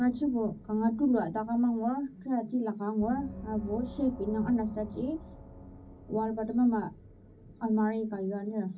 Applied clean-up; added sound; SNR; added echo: none; Gong; 17 dB; reverberation time 0.4 s.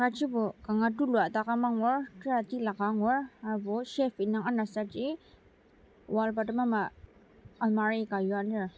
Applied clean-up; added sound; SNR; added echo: none; none; none; none.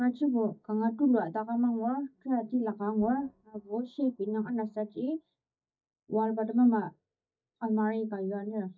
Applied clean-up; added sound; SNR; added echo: neural mask model DeepFilterNet 3.